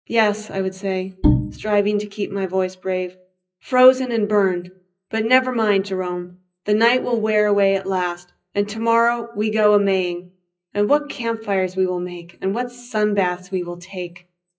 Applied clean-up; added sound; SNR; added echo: classical method WPE with log-MMSE.